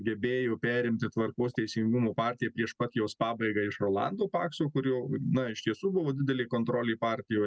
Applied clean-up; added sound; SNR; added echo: none; none; none; none.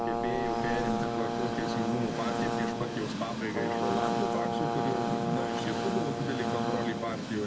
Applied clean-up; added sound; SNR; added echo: none; Brass instrument + Train; -4 dB; none.